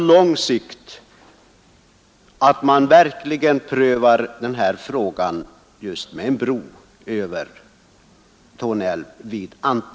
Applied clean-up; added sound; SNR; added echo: none; none; none; none.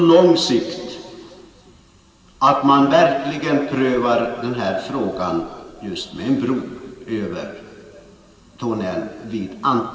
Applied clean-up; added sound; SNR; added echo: none; none; none; reverberation time 2.3 s.